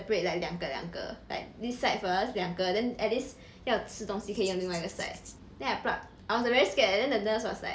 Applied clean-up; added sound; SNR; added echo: none; Rattle (instrument); 19 dB; none.